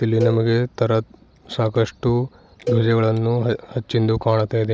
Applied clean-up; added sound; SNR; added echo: none; Cowbell; 12 dB; none.